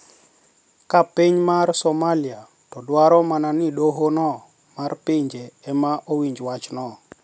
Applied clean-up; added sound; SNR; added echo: none; none; none; none.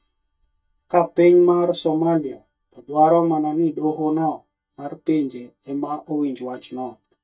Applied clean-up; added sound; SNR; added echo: neural mask model DeepFilterNet 3.